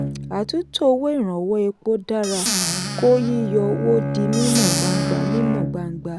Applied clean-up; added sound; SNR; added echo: none; Bowed string instrument + Squeak / Cupboard open or close; 3 dB; none.